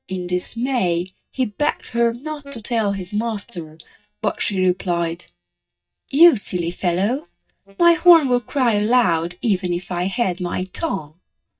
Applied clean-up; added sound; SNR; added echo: neural mask model DeepFilterNet 3.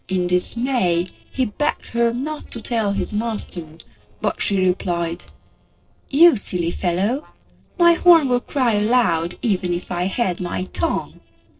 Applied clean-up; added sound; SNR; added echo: neural separator model SepFormer DNS4.